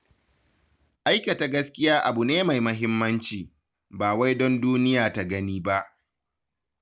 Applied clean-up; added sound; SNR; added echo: none; none; none; none.